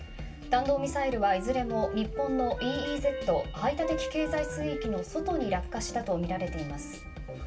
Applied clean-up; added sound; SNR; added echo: none; Wind instrument, woodwind instrument; 9 dB; reverberation time 0.2 s.